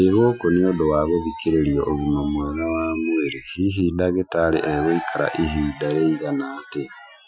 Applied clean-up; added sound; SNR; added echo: classical method Wiener filter.